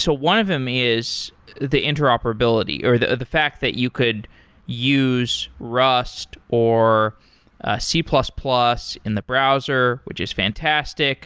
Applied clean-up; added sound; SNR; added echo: none; none; none; none.